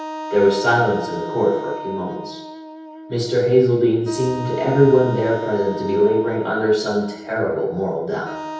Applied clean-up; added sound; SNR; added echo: none; Wind instrument, woodwind instrument; 12 dB; reverberation time 0.8 s.